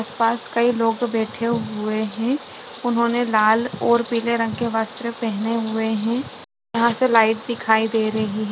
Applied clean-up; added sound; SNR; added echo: none; none; none; none.